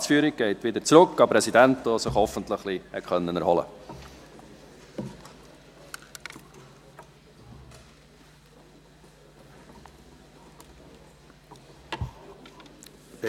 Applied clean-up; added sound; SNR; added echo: none; none; none; none.